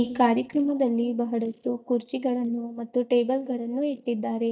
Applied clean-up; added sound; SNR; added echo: neural mask model DeepFilterNet 3.